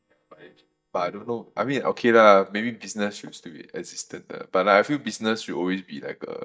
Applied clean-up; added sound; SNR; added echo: neural mask model DeepFilterNet 3.